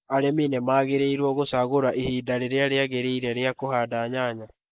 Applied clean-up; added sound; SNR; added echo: neural mask model Resemble Enhance denoiser.